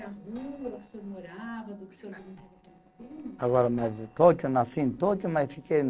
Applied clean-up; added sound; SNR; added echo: neural separator model SepFormer DNS4.